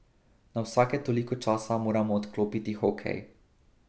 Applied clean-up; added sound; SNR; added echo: none; none; none; none.